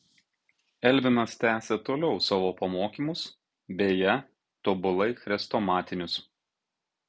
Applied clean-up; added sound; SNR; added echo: none; none; none; none.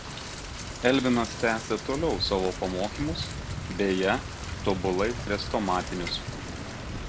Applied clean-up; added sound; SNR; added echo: none; Rain + Rain; 7 dB; none.